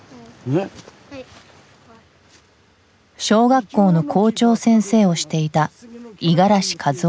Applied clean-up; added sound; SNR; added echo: none; none; none; none.